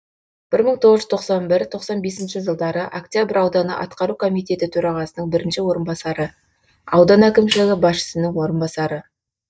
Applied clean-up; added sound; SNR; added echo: neural mask model DeepFilterNet 3.